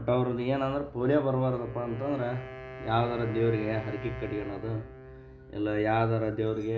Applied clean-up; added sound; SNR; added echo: none; Wind instrument, woodwind instrument; 15 dB; none.